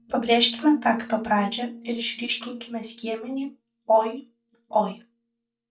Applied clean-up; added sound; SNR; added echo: neural mask model DeepFilterNet 3.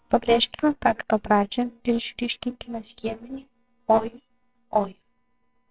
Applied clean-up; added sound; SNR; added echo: neural separator model SepFormer WHAMR!.